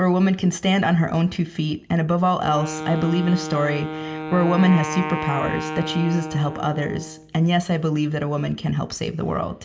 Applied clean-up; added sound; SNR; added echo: none; Wind instrument, woodwind instrument; 11 dB; reverberation time 0.5 s.